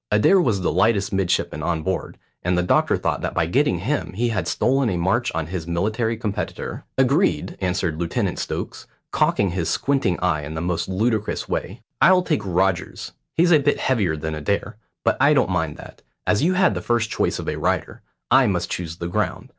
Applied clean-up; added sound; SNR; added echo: none; none; none; none.